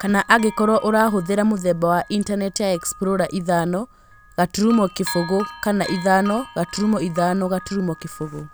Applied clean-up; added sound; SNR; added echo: none; Bell; 17 dB; none.